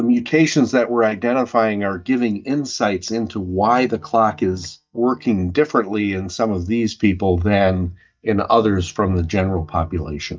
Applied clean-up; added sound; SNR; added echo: neural mask model DeepFilterNet 3.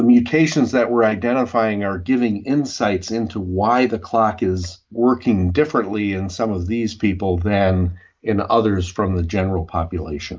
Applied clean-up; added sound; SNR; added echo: neural mask model Resemble Enhance denoiser.